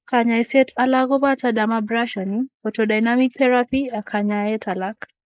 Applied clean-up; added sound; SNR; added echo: neural mask model Resemble Enhance denoiser.